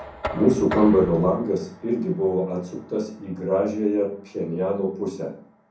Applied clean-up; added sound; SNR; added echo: none; Knock; 15 dB; reverberation time 0.6 s.